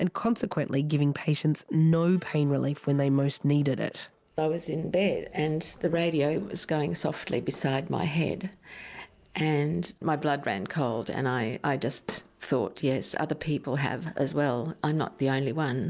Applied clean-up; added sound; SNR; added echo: none; none; none; none.